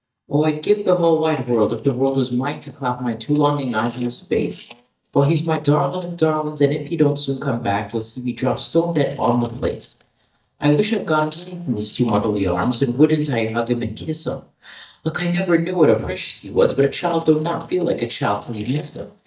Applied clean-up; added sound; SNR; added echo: neural mask model DeepFilterNet 3.